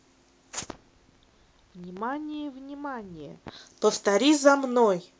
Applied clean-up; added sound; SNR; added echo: none; none; none; none.